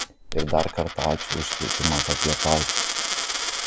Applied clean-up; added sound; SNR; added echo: none; Coin (dropping); -1 dB; none.